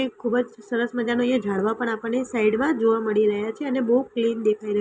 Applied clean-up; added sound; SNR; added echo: none; none; none; none.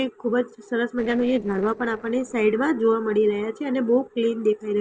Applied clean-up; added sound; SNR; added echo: neural separator model SepFormer DNS4.